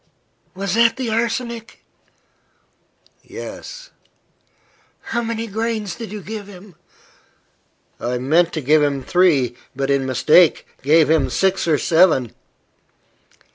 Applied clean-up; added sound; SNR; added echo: none; none; none; none.